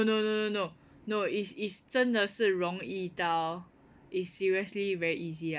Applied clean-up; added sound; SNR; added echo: none; none; none; none.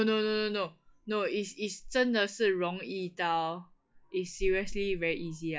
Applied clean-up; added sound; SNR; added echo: classical method log-MMSE.